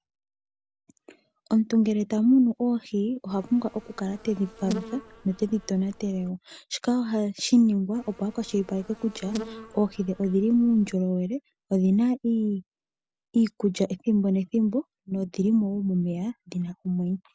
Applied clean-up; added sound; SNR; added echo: none; Insect; 15 dB; none.